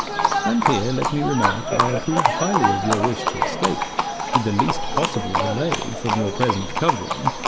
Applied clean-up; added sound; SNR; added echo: none; Livestock, farm animals, working animals; -2 dB; none.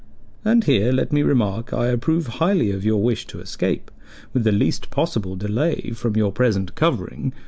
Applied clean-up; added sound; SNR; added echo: none; none; none; none.